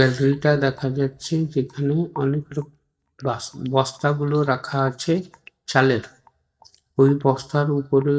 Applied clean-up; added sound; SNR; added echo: neural mask model DeepFilterNet 3.